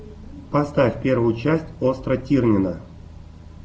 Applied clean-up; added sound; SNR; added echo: none; none; none; none.